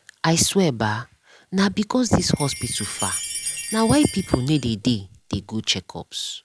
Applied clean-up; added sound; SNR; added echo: none; Chime; 6 dB; none.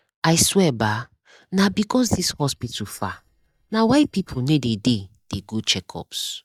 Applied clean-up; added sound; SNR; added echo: neural mask model DeepFilterNet 3.